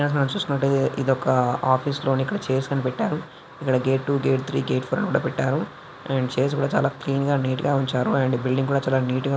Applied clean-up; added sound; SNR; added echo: none; none; none; none.